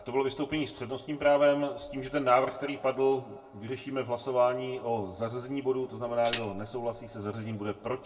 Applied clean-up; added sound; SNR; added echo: none; Tambourine; -5 dB; reverberation time 0.2 s.